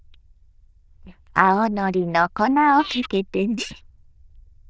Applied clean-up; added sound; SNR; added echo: neural diffusion model UNIVERSE++.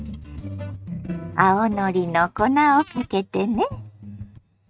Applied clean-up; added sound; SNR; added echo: neural mask model RNNoise.